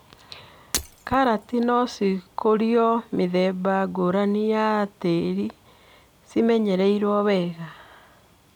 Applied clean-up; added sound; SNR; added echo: none; Shatter; 11 dB; none.